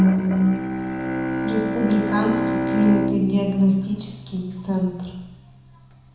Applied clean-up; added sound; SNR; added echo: none; Bowed string instrument; 0 dB; reverberation time 1.0 s.